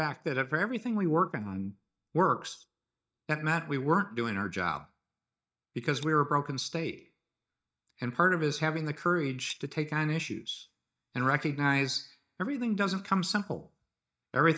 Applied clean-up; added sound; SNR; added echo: neural mask model DeepFilterNet 3.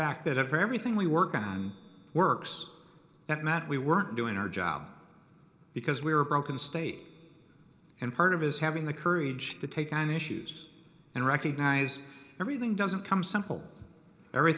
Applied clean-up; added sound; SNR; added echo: neural separator model SepFormer DNS4.